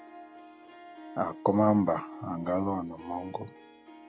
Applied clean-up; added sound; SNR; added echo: none; Harp; 17 dB; none.